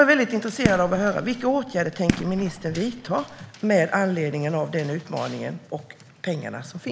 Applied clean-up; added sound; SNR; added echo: none; Fireworks; 5 dB; none.